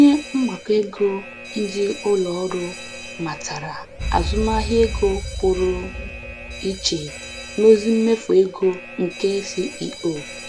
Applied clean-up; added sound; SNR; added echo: none; Alarm; 10 dB; none.